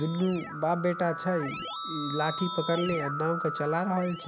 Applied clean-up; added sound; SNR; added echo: none; Keyboard (musical); 7 dB; none.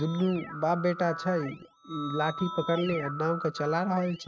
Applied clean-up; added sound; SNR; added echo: neural mask model RNNoise.